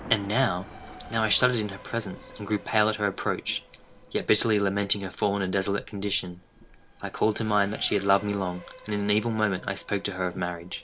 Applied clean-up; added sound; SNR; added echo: none; Thunder + Race car, auto racing / Accelerating, revving, vroom; 19 dB; none.